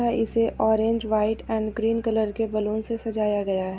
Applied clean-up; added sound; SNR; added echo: none; Bass guitar; 20 dB; none.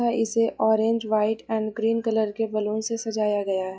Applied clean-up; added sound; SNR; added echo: classical method log-MMSE.